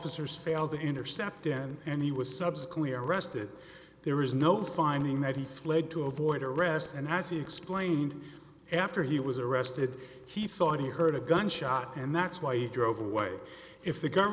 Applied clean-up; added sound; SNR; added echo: none; none; none; none.